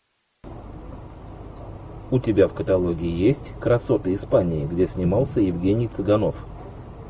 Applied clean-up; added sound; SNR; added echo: none; none; none; none.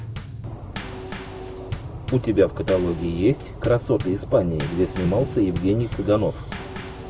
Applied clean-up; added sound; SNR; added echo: none; Bass drum / Snare drum / Drum kit; 11 dB; none.